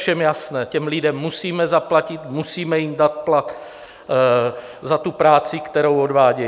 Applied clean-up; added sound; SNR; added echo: none; none; none; none.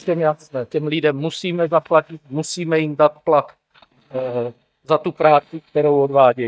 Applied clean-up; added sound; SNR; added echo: neural mask model DeepFilterNet 3.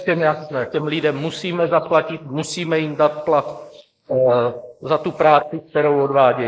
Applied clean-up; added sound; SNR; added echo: neural mask model Resemble Enhance denoiser.